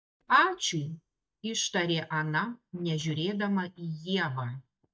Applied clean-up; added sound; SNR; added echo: neural mask model DeepFilterNet 3.